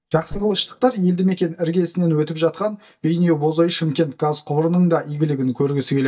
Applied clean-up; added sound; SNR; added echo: neural mask model DeepFilterNet 3.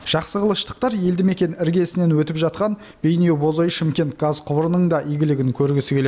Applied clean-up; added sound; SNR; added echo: none; none; none; none.